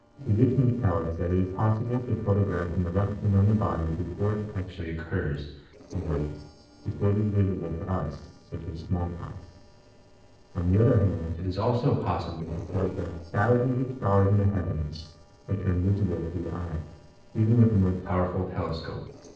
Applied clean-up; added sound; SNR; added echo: neural separator model SepFormer DNS4.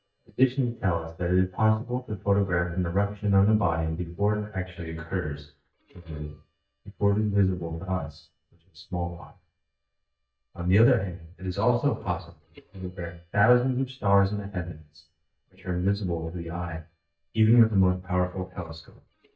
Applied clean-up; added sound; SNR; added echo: neural mask model DeepFilterNet 3.